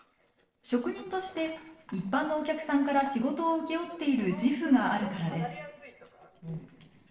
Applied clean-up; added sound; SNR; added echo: neural separator model SepFormer DNS4.